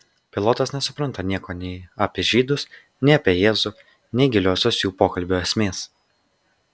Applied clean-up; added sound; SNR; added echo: none; none; none; none.